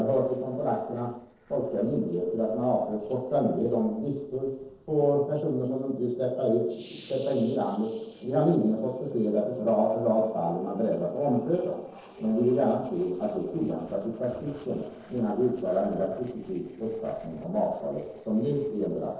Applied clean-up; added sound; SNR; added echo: neural separator model SepFormer DNS4.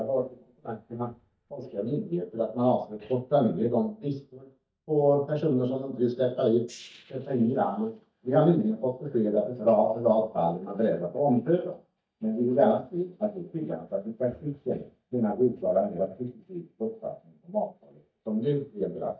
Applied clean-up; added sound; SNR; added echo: neural mask model DeepFilterNet 3.